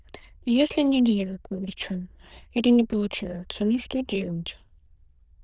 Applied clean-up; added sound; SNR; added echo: neural diffusion model UNIVERSE++.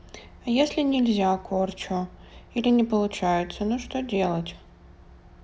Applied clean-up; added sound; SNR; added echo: none; none; none; none.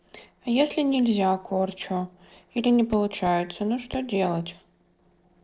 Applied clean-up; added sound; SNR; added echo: neural separator model SepFormer DNS4.